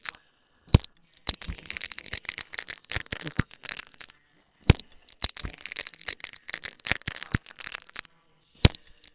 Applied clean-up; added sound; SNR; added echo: neural separator model SepFormer WHAMR!.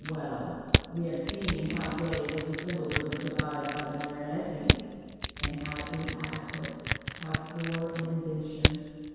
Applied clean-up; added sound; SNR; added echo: none; Crushing; -1 dB; reverberation time 2.0 s.